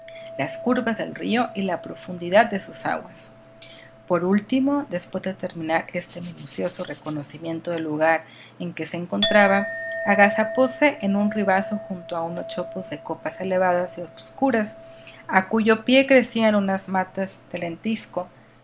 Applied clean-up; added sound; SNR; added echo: none; Rattle (instrument) + Chink, clink; 12 dB; none.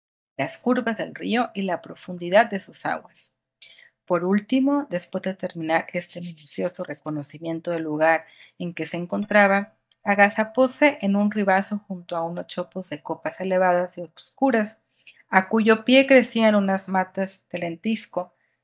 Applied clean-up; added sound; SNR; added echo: neural mask model DeepFilterNet 3.